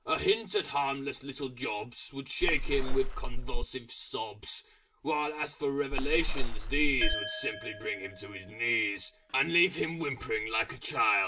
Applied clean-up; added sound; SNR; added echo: none; Glass + Water / Splash, splatter; -3 dB; none.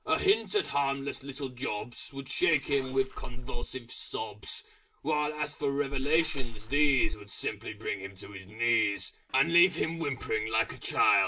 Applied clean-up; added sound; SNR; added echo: neural mask model Resemble Enhance denoiser.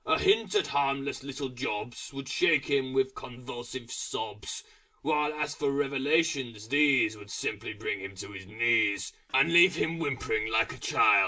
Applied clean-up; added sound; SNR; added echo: none; none; none; none.